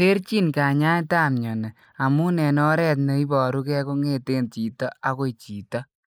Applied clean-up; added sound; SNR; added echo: neural mask model Resemble Enhance denoiser.